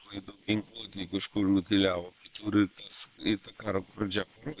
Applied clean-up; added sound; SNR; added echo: neural separator model SepFormer WHAM!.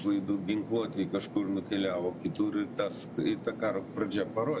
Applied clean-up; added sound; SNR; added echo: none; Fixed-wing aircraft, airplane; 11 dB; none.